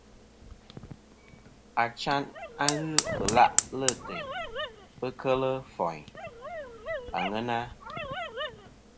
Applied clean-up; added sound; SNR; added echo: none; Dog + Fire; 3 dB; none.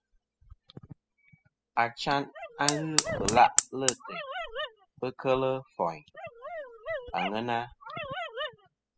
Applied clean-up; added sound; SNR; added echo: classical method spectral subtraction.